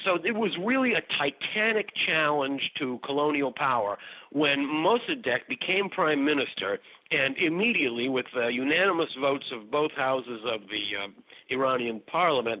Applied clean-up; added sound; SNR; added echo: none; none; none; none.